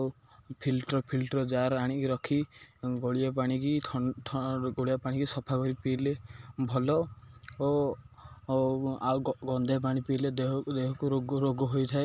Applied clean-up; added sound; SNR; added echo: none; none; none; none.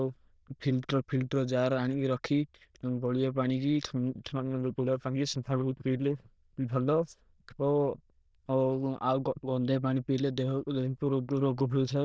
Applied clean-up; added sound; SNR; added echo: neural diffusion model UNIVERSE++.